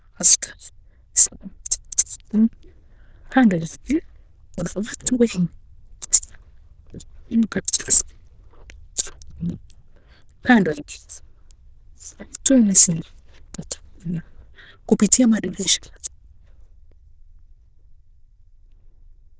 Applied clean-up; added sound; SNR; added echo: neural diffusion model UNIVERSE++.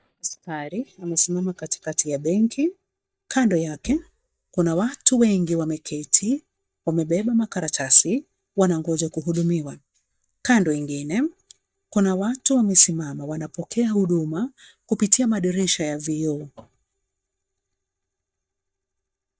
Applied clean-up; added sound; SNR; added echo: neural mask model DeepFilterNet 3.